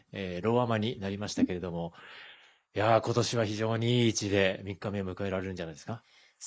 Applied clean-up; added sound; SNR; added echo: neural mask model Resemble Enhance denoiser.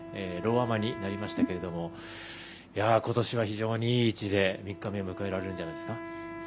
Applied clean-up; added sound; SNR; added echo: none; Wind instrument, woodwind instrument; 13 dB; none.